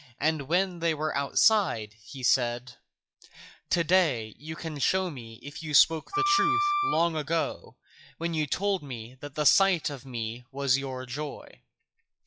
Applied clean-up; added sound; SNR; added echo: classical method log-MMSE.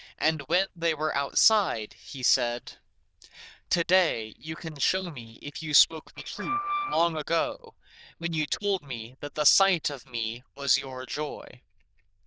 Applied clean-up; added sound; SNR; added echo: neural diffusion model UNIVERSE++.